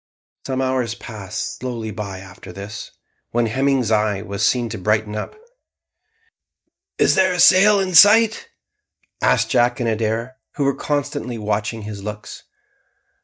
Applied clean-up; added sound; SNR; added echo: neural mask model DeepFilterNet 3.